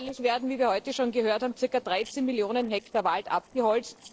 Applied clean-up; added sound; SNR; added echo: neural separator model SepFormer DNS4.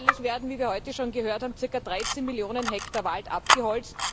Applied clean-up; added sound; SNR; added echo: none; Camera; 0 dB; none.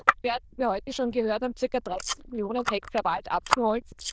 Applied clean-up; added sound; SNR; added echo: neural diffusion model UNIVERSE++.